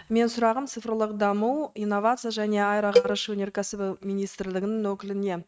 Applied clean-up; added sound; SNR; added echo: neural mask model RNNoise.